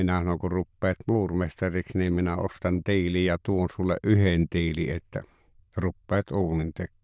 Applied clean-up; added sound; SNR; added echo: neural diffusion model UNIVERSE++.